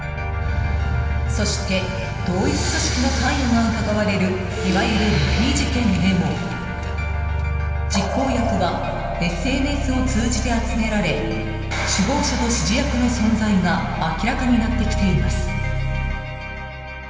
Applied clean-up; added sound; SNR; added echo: none; Telephone; 14 dB; reverberation time 2.5 s.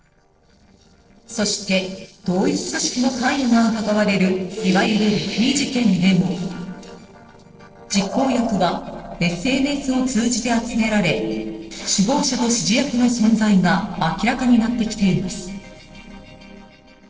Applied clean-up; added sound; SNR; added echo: neural separator model SepFormer DNS4.